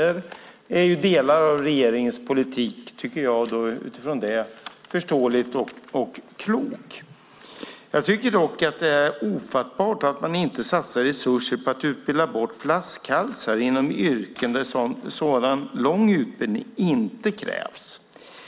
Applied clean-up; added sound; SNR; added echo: none; none; none; none.